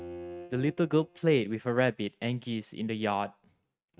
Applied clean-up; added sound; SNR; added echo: neural mask model RNNoise.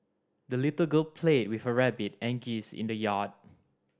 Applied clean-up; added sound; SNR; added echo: none; none; none; none.